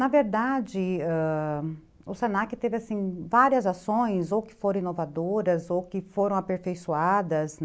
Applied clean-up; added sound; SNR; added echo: none; none; none; none.